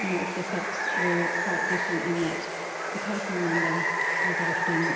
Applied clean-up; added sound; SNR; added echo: none; Water; -3 dB; reverberation time 1.8 s.